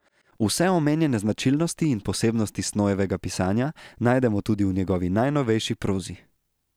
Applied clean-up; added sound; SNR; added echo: none; none; none; none.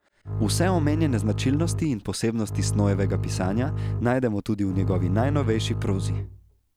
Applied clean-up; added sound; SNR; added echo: none; Bowed string instrument; 2 dB; none.